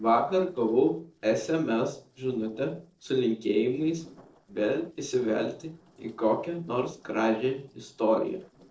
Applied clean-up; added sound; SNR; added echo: neural separator model SepFormer DNS4.